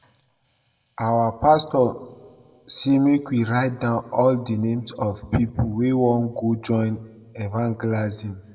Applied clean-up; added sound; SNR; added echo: none; none; none; reverberation time 1.0 s.